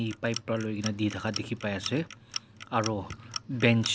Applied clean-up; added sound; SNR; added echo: none; Clock; 12 dB; none.